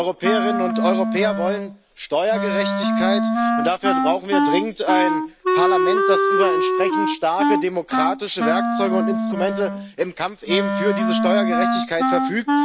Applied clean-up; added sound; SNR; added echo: none; Wind instrument, woodwind instrument; -2 dB; none.